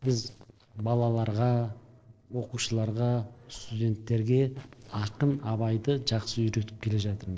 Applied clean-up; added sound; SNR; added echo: neural separator model SepFormer DNS4.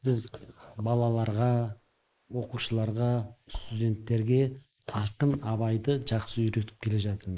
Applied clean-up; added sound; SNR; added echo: neural mask model Resemble Enhance denoiser.